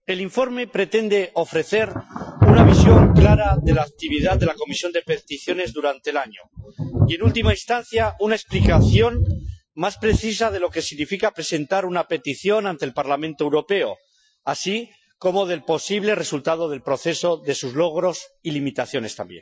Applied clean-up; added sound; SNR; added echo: classical method Wiener filter.